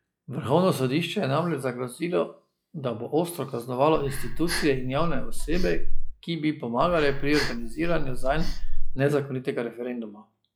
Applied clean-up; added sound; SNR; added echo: classical method log-MMSE.